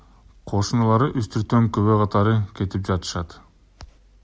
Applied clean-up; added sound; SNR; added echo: none; none; none; none.